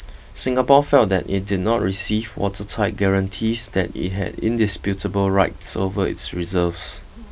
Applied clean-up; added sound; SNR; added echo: none; none; none; none.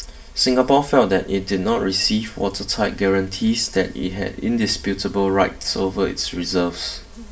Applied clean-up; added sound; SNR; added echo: none; none; none; reverberation time 0.4 s.